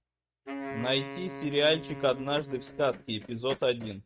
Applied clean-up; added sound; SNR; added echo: neural mask model RNNoise.